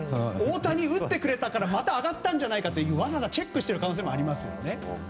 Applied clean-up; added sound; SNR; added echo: none; Bowed string instrument; 16 dB; none.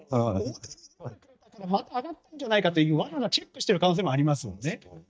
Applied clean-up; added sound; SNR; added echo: neural mask model DeepFilterNet 3.